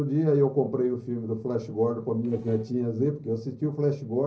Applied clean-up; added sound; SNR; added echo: neural separator model SepFormer DNS4.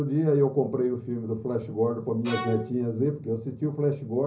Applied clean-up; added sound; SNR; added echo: none; Bowed string instrument; 9 dB; reverberation time 0.5 s.